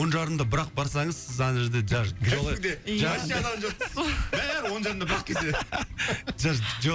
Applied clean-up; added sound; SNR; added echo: none; none; none; none.